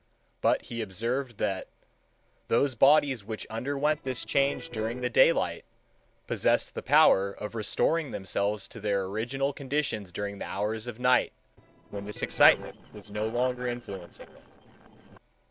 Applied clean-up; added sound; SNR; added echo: neural separator model SepFormer DNS4.